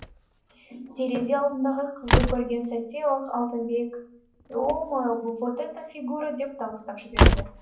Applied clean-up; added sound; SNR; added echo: none; Slam; 0 dB; reverberation time 0.6 s.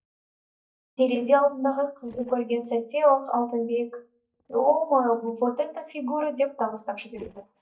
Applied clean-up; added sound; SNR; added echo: neural mask model DeepFilterNet 3.